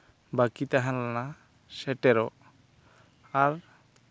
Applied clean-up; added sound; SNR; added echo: none; none; none; none.